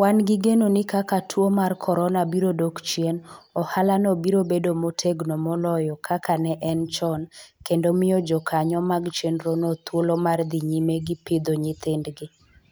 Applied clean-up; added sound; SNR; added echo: none; none; none; none.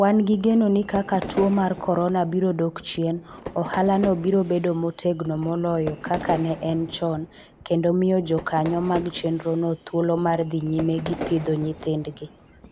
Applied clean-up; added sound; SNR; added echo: none; Fire / Fireworks; 14 dB; none.